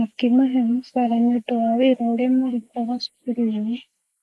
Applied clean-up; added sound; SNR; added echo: neural mask model Resemble Enhance denoiser.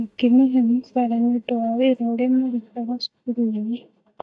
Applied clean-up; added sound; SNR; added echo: neural mask model DeepFilterNet 3.